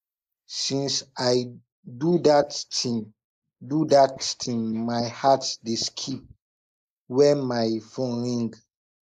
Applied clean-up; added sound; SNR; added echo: neural mask model Resemble Enhance denoiser.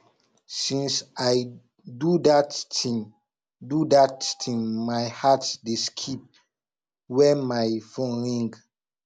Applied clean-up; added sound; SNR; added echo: none; none; none; none.